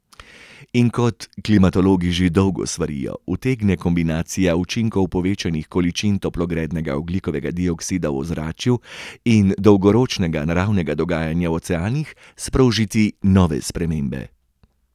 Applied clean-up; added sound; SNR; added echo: none; none; none; none.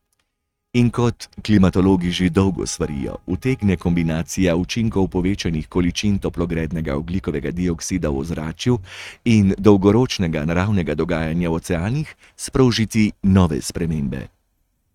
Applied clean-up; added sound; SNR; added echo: neural mask model RNNoise.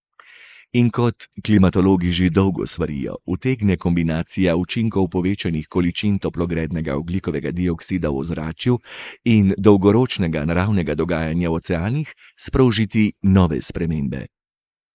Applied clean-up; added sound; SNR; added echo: neural mask model Resemble Enhance denoiser.